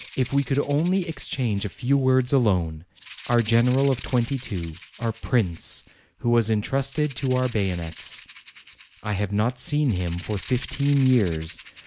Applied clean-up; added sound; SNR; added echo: none; Rattle (instrument); 17 dB; none.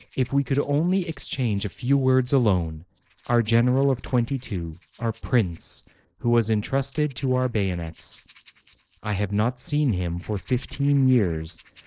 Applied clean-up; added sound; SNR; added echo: neural separator model SepFormer DNS4.